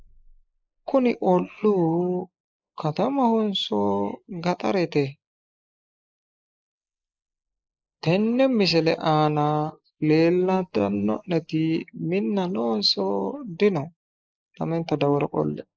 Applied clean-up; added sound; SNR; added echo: neural mask model Resemble Enhance denoiser.